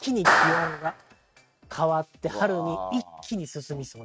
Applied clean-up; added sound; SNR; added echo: neural mask model RNNoise.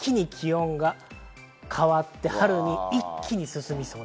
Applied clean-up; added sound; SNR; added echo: none; none; none; none.